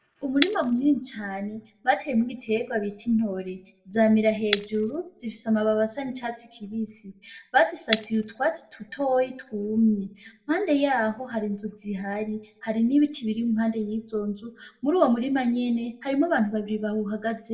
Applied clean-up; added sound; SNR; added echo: none; Shatter; 13 dB; reverberation time 0.4 s.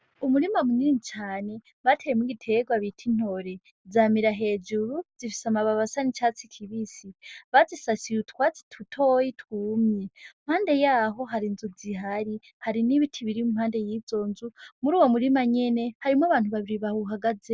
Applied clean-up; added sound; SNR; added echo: none; none; none; none.